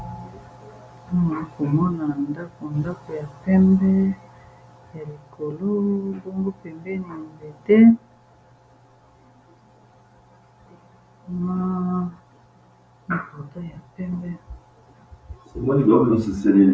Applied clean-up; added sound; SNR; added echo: none; none; none; none.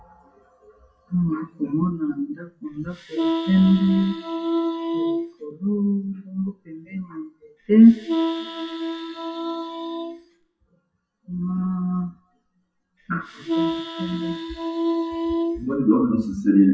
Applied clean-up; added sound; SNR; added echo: classical method WPE with log-MMSE.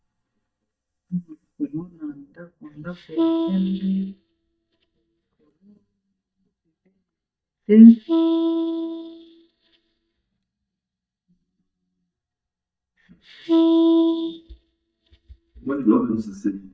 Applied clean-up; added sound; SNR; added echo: neural mask model DeepFilterNet 3.